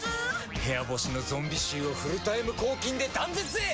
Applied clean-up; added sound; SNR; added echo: none; none; none; none.